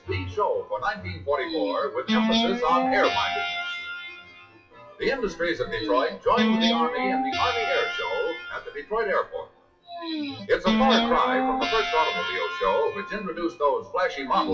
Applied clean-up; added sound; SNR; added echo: classical method WPE with log-MMSE.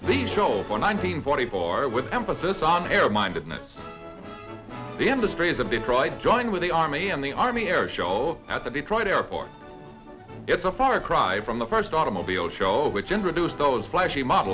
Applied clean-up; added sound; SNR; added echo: none; none; none; none.